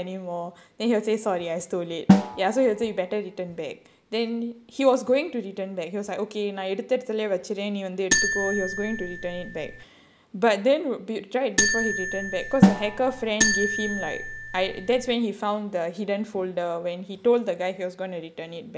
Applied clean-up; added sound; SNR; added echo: none; Marimba, xylophone + Snare drum; 0 dB; none.